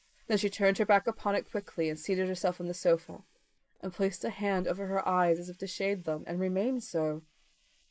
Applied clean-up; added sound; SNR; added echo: neural mask model Resemble Enhance denoiser.